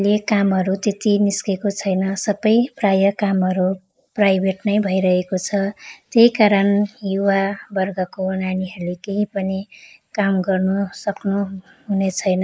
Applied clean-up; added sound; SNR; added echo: neural mask model Resemble Enhance denoiser.